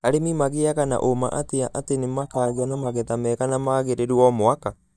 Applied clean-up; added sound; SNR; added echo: neural mask model DeepFilterNet 3.